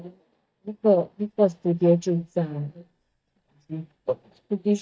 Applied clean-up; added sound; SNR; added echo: neural mask model DeepFilterNet 3.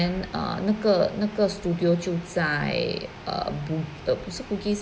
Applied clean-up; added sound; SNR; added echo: none; none; none; none.